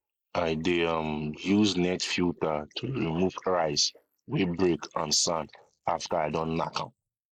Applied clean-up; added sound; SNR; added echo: neural mask model Resemble Enhance denoiser.